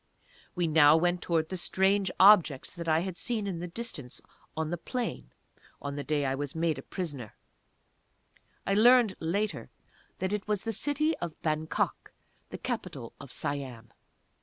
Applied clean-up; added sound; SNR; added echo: none; none; none; none.